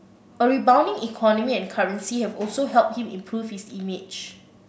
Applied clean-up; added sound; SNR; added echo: none; none; none; none.